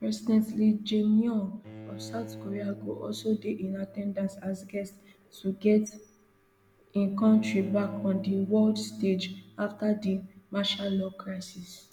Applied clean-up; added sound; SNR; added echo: none; Bowed string instrument; 19 dB; none.